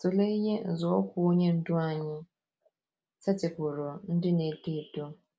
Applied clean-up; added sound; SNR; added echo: none; none; none; none.